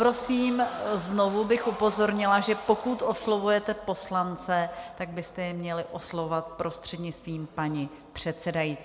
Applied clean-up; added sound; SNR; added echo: none; none; none; none.